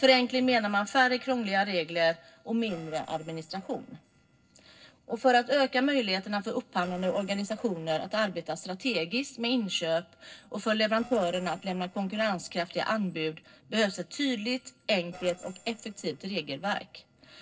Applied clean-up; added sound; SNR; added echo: neural separator model SepFormer DNS4.